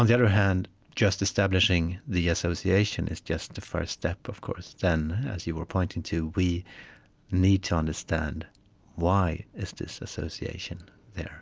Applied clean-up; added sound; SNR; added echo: none; none; none; none.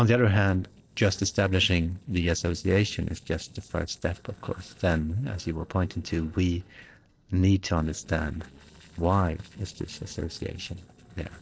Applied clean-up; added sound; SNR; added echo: neural separator model SepFormer DNS4.